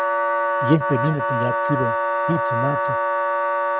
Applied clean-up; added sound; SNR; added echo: neural mask model RNNoise.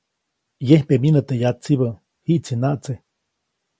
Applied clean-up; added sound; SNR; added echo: none; none; none; none.